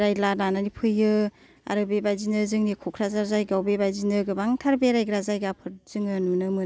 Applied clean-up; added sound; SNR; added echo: none; none; none; none.